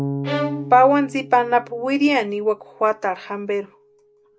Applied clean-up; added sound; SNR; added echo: none; Bowed string instrument + Bass guitar; 10 dB; none.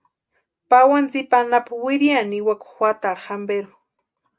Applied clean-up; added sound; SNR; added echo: none; none; none; none.